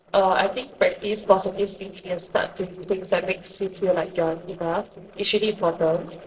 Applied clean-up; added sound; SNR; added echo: neural separator model SepFormer DNS4.